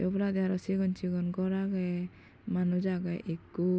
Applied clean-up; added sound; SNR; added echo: none; none; none; none.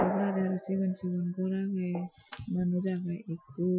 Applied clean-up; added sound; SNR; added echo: classical method Wiener filter.